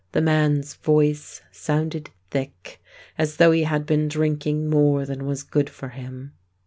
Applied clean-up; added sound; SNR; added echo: none; none; none; none.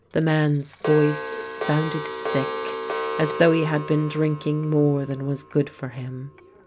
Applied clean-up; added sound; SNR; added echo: none; Clock; 8 dB; none.